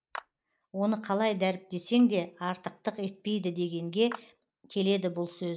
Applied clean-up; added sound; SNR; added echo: neural mask model Resemble Enhance denoiser.